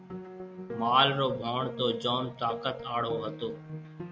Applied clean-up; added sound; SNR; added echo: none; Piano; 11 dB; none.